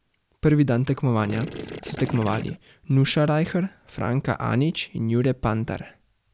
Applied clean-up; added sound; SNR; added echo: none; Gurgling / Liquid; 11 dB; none.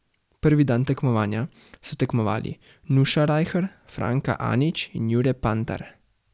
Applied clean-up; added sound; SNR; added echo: none; none; none; none.